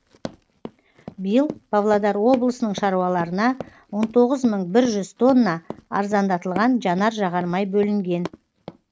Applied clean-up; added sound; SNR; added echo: neural mask model RNNoise.